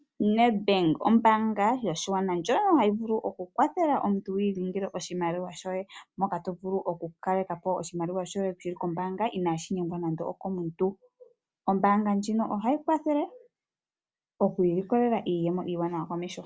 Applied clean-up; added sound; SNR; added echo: none; none; none; none.